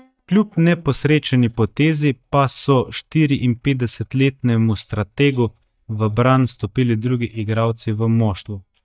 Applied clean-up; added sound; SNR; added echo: neural mask model DeepFilterNet 3.